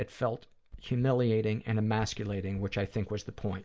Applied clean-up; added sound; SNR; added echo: none; Run; 18 dB; none.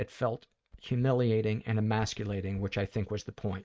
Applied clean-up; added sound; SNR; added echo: neural mask model RNNoise.